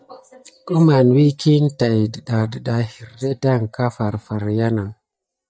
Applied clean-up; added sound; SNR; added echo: neural mask model DeepFilterNet 3.